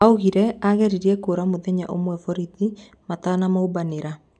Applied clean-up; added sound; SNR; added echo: none; none; none; none.